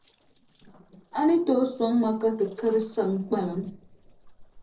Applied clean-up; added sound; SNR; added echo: neural separator model SepFormer DNS4.